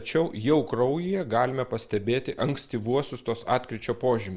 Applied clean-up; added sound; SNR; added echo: none; none; none; none.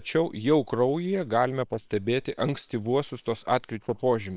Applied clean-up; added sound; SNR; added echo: neural separator model SepFormer WHAM!.